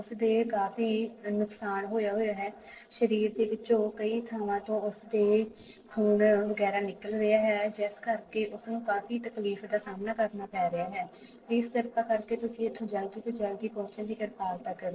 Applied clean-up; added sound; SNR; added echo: neural separator model SepFormer DNS4.